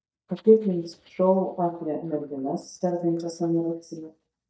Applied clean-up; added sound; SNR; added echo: neural mask model DeepFilterNet 3.